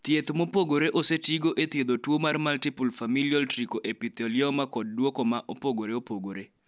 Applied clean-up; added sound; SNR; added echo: none; none; none; none.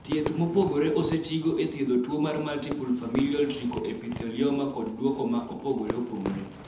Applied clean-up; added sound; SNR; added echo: none; Fireworks; 12 dB; reverberation time 0.7 s.